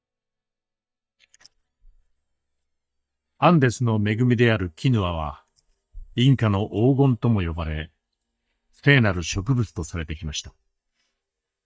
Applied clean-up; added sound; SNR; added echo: neural mask model DeepFilterNet 3.